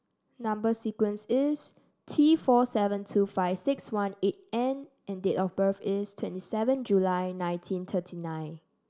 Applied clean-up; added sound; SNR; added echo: none; none; none; none.